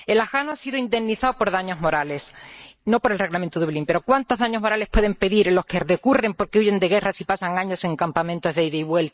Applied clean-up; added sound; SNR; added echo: neural mask model Resemble Enhance denoiser.